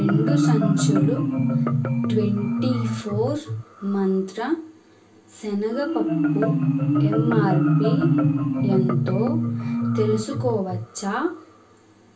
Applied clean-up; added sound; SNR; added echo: none; Marimba, xylophone; -4 dB; reverberation time 0.2 s.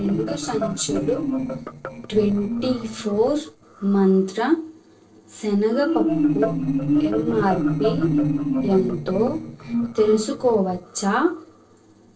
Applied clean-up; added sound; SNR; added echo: neural separator model SepFormer DNS4.